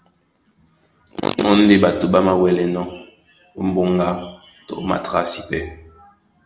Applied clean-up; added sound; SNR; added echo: none; none; none; none.